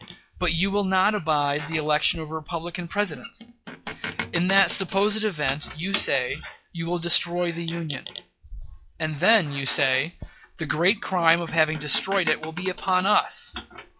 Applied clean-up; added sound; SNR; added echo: classical method log-MMSE.